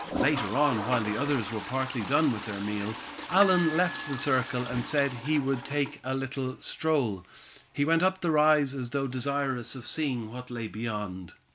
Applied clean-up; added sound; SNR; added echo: none; Toilet flush; 12 dB; none.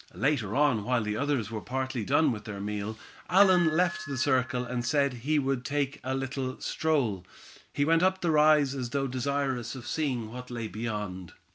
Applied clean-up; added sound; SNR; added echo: none; none; none; none.